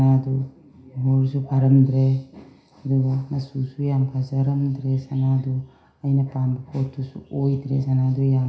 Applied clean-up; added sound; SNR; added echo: none; none; none; reverberation time 0.5 s.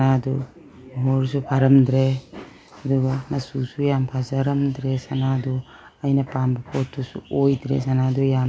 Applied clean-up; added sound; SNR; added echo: none; none; none; none.